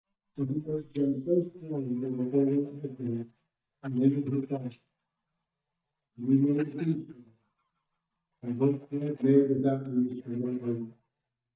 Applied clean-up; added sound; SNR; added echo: neural mask model DeepFilterNet 3.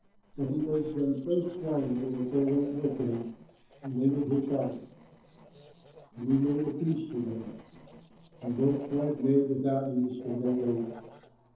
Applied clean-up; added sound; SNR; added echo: neural separator model SepFormer DNS4.